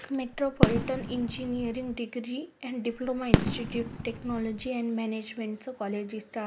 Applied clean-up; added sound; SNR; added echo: none; Fireworks; -3 dB; none.